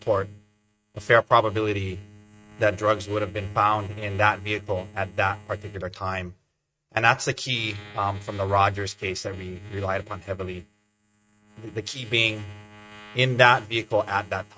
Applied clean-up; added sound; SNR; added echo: neural mask model RNNoise.